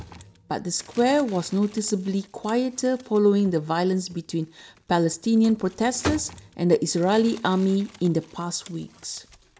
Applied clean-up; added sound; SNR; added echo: none; Crumpling, crinkling; 18 dB; none.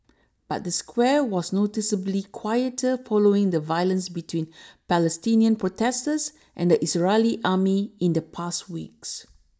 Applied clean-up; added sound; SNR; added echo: none; none; none; none.